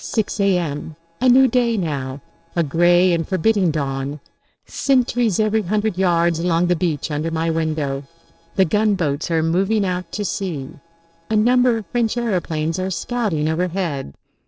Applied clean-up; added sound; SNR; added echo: neural separator model SepFormer DNS4.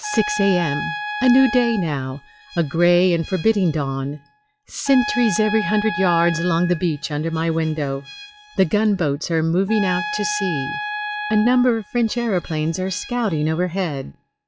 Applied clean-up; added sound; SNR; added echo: classical method log-MMSE.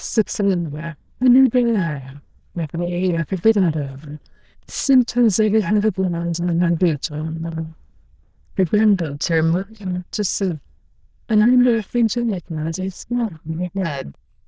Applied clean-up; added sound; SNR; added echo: neural diffusion model UNIVERSE++.